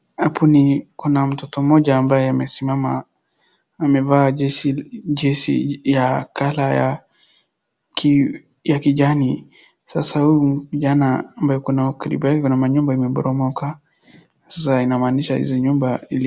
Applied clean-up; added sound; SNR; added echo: none; none; none; none.